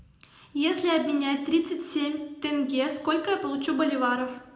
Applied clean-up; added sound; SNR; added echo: none; none; none; reverberation time 0.7 s.